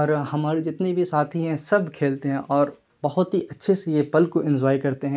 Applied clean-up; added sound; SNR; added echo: none; none; none; none.